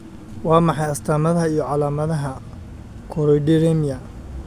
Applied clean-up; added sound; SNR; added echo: none; none; none; none.